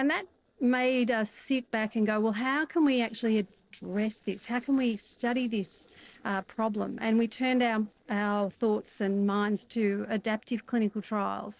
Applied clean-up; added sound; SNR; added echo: neural separator model SepFormer DNS4.